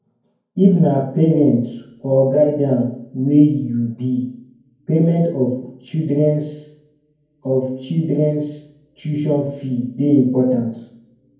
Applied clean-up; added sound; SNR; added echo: none; none; none; reverberation time 0.9 s.